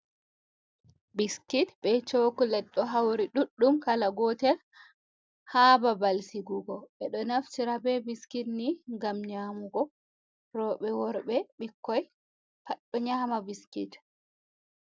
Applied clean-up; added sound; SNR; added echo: none; none; none; none.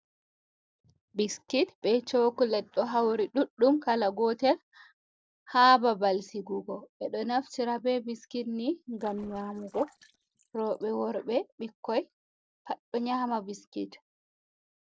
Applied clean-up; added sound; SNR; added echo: neural separator model SepFormer DNS4.